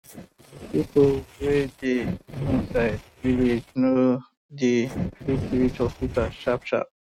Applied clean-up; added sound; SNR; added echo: neural mask model RNNoise.